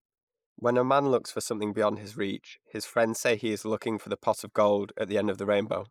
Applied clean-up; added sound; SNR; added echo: neural mask model Resemble Enhance denoiser.